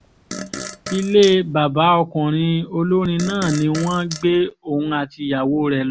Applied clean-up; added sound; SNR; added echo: none; Fart; 13 dB; none.